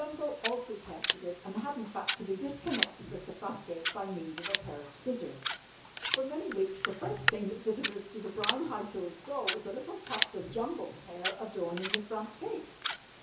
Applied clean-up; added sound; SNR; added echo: none; Scissors; -3 dB; reverberation time 0.7 s.